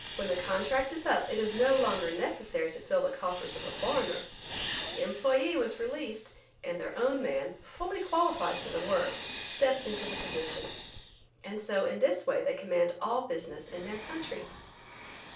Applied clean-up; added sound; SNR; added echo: none; Hiss; 0 dB; reverberation time 0.3 s.